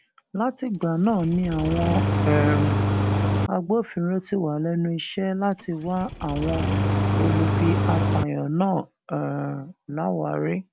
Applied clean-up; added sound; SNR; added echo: none; Engine starting; -2 dB; none.